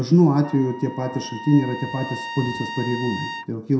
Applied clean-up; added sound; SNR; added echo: none; Trumpet; 12 dB; reverberation time 0.5 s.